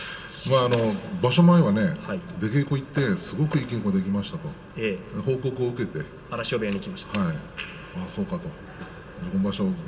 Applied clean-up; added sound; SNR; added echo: none; none; none; reverberation time 2.4 s.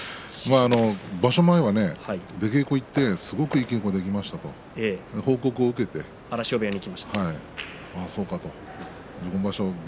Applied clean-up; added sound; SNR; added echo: none; none; none; none.